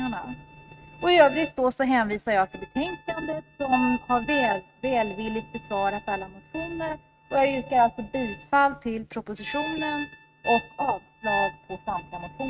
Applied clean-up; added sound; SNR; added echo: neural mask model RNNoise.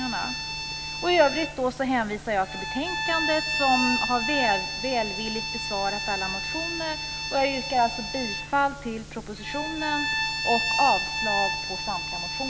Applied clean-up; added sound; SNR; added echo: none; Bowed string instrument; 3 dB; none.